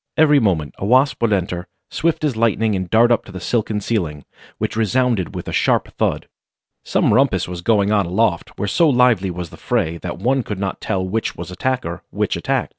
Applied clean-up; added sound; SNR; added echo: none; none; none; none.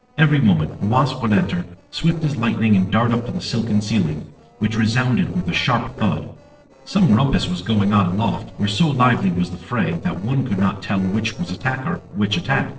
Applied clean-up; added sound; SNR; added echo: neural separator model SepFormer DNS4.